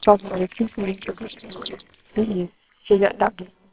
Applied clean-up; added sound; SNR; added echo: neural separator model SepFormer WHAMR!.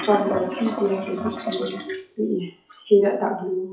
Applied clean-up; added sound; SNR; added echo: classical method WPE with log-MMSE.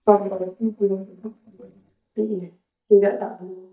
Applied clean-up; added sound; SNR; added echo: neural mask model DeepFilterNet 3.